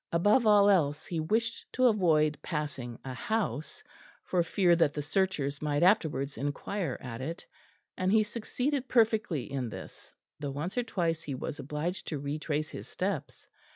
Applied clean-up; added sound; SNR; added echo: none; none; none; none.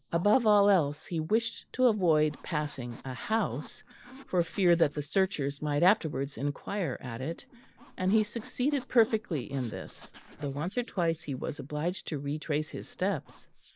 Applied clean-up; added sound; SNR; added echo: neural mask model Resemble Enhance denoiser.